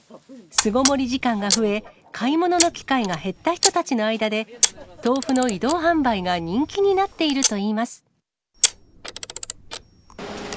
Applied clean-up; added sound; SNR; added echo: none; Camera; 5 dB; none.